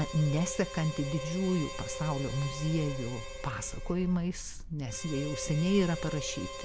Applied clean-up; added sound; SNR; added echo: none; Harmonica; 10 dB; none.